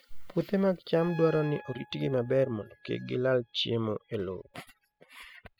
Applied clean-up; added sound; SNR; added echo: classical method spectral subtraction.